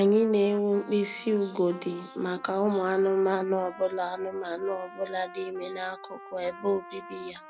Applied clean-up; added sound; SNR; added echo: none; Trumpet; 19 dB; none.